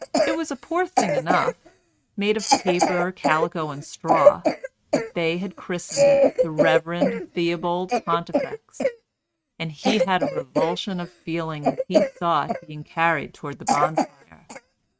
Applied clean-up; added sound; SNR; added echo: neural mask model RNNoise.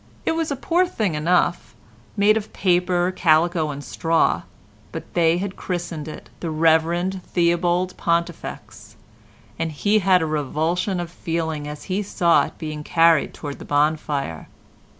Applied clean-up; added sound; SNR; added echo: none; none; none; none.